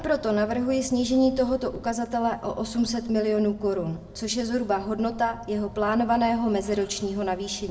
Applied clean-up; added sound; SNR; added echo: none; Wind; 19 dB; reverberation time 0.4 s.